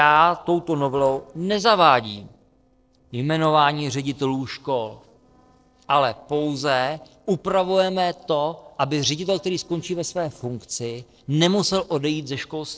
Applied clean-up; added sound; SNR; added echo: neural separator model SepFormer DNS4.